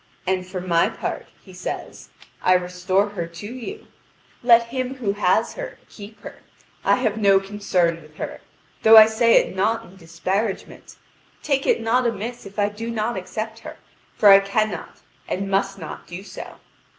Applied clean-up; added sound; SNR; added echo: none; none; none; none.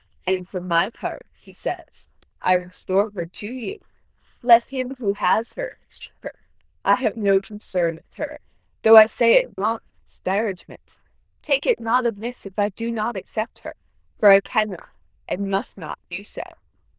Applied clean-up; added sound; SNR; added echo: neural diffusion model UNIVERSE++.